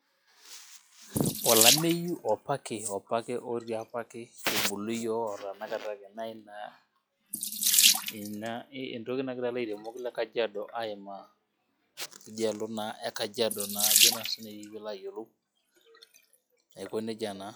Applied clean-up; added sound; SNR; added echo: classical method log-MMSE.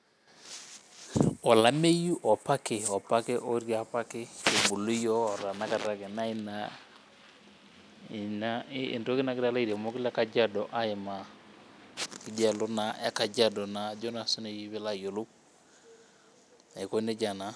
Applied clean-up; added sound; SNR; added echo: none; none; none; none.